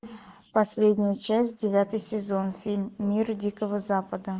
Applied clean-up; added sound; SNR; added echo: neural mask model Resemble Enhance denoiser.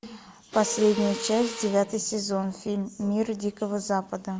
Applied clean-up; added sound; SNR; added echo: none; Mechanisms; 11 dB; none.